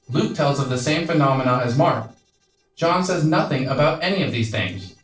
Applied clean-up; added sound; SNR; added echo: neural separator model SepFormer DNS4.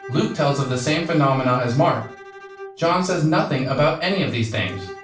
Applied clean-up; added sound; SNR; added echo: none; Bowed string instrument; 19 dB; reverberation time 0.3 s.